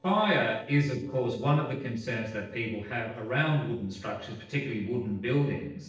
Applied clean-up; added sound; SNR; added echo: neural separator model SepFormer DNS4.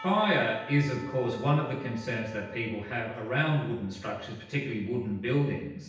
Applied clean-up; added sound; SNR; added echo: none; Church bell / Percussion; 19 dB; reverberation time 0.9 s.